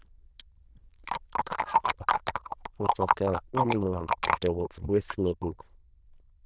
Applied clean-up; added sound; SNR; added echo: neural diffusion model UNIVERSE++.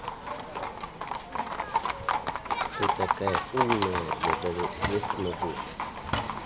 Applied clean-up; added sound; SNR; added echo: none; Livestock, farm animals, working animals; -4 dB; none.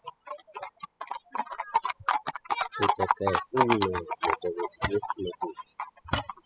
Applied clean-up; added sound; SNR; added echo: classical method spectral subtraction.